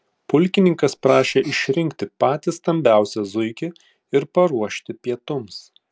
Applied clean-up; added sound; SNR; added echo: none; Gasp; 19 dB; none.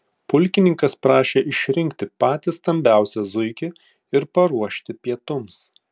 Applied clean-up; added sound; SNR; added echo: none; none; none; none.